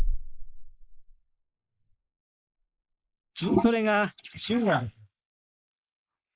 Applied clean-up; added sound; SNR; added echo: neural mask model Resemble Enhance denoiser.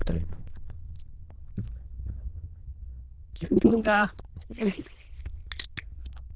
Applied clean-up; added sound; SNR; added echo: neural diffusion model UNIVERSE++.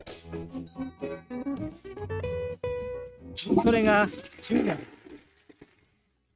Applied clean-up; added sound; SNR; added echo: neural mask model RNNoise.